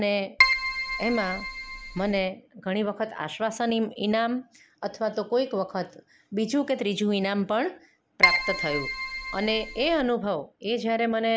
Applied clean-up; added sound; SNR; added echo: none; Keyboard (musical); 0 dB; none.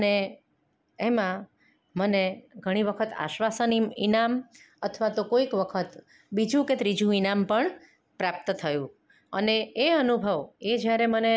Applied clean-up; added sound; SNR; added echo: none; none; none; none.